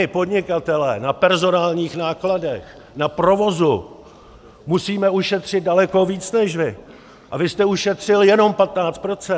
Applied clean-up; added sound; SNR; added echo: none; none; none; none.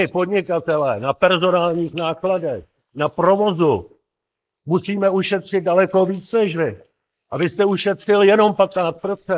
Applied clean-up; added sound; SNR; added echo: neural mask model Resemble Enhance denoiser.